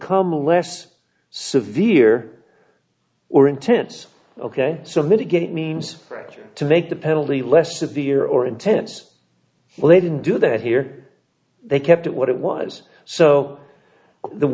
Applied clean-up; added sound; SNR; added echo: none; none; none; none.